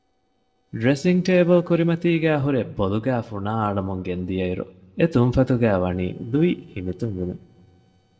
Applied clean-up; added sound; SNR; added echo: neural separator model SepFormer DNS4.